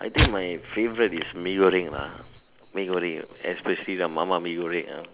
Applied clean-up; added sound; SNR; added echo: none; Tearing; 3 dB; none.